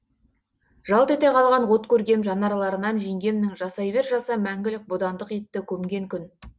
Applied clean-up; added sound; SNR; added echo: none; none; none; none.